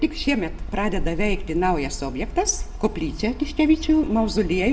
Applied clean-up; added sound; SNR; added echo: none; none; none; reverberation time 0.5 s.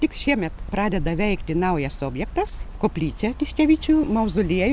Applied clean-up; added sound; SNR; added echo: none; none; none; none.